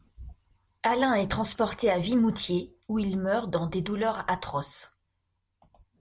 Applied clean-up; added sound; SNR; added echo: none; none; none; none.